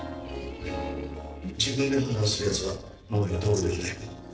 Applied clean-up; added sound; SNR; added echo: neural separator model SepFormer DNS4.